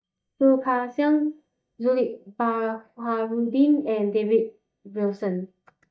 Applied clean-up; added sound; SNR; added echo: neural mask model DeepFilterNet 3.